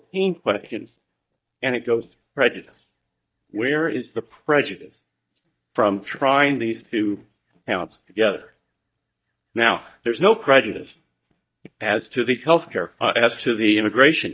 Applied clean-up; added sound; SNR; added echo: neural mask model DeepFilterNet 3.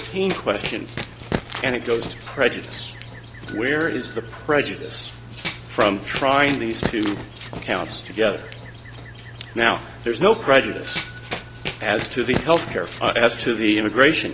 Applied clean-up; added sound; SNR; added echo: none; Run + Doorbell; 10 dB; none.